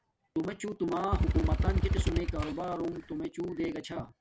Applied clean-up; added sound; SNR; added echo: none; Motorcycle / Engine; -5 dB; none.